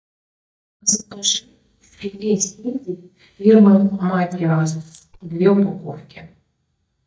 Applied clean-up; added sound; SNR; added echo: neural mask model DeepFilterNet 3.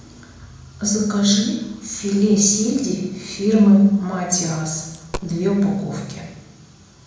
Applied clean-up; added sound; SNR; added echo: none; Coin (dropping); 16 dB; reverberation time 0.8 s.